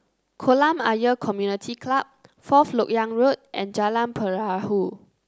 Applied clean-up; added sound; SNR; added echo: none; none; none; none.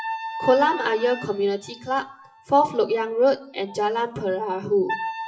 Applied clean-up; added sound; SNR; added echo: classical method WPE with log-MMSE.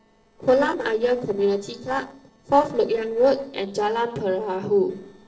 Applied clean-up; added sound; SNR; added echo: neural separator model SepFormer DNS4.